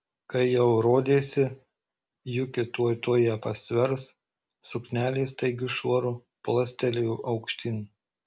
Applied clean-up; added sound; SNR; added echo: none; none; none; none.